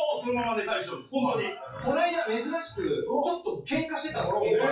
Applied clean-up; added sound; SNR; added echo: classical method WPE with log-MMSE.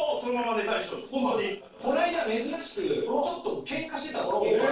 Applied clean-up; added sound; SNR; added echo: neural separator model SepFormer DNS4.